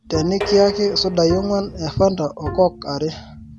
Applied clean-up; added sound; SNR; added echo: none; Dishes, pots, and pans + Bowed string instrument; 10 dB; none.